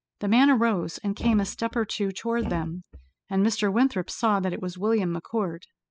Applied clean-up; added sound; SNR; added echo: classical method spectral subtraction.